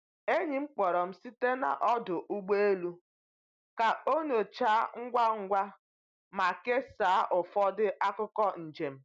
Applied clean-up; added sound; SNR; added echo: none; none; none; none.